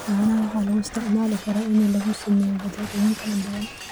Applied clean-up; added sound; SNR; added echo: none; Shatter; 15 dB; none.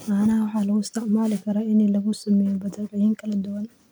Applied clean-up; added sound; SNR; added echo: none; none; none; none.